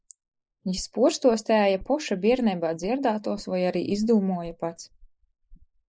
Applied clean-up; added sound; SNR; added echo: neural mask model Resemble Enhance denoiser.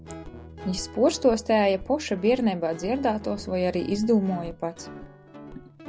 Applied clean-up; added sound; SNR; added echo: none; Guitar; 16 dB; none.